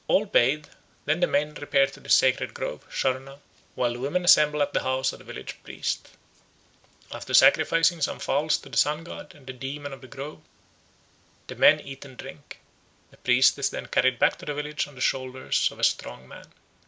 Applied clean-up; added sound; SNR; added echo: none; none; none; none.